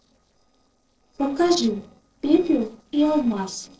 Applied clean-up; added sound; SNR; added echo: neural separator model SepFormer DNS4.